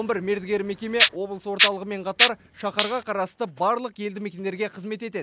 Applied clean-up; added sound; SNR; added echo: none; Rattle (instrument); -1 dB; none.